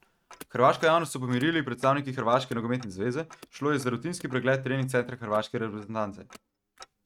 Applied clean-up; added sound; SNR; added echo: neural mask model RNNoise.